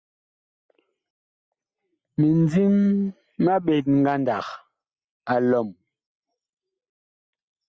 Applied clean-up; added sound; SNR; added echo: none; none; none; none.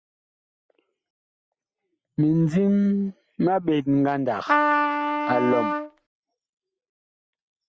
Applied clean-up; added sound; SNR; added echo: none; Trumpet; -2 dB; none.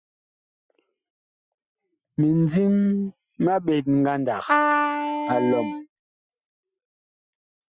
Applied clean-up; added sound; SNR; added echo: classical method Wiener filter.